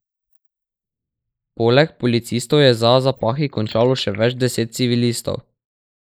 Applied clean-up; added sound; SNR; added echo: neural mask model Resemble Enhance denoiser.